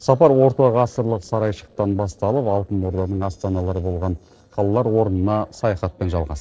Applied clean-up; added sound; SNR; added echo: neural separator model SepFormer DNS4.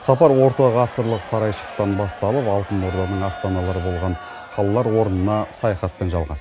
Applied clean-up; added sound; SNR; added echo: none; Wind instrument, woodwind instrument + Crowd; 15 dB; none.